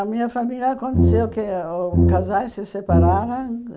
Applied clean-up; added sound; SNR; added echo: none; Brass instrument; -3 dB; none.